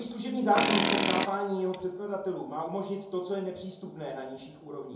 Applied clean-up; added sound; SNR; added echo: none; Tools; -4 dB; reverberation time 2.6 s.